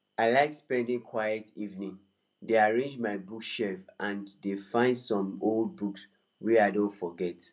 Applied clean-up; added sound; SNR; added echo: none; none; none; none.